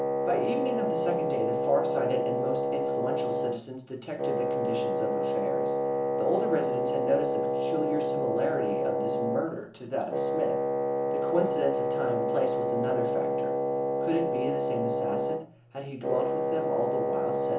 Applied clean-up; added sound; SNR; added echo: none; Wind instrument, woodwind instrument; -5 dB; reverberation time 0.8 s.